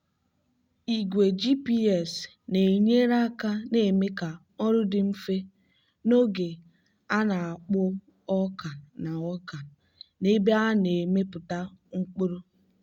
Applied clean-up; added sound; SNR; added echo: none; none; none; none.